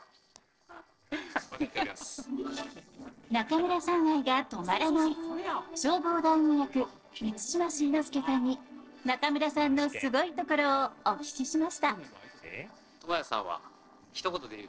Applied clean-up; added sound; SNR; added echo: neural separator model SepFormer DNS4.